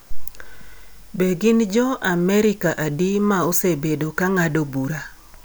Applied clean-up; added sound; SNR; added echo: none; none; none; none.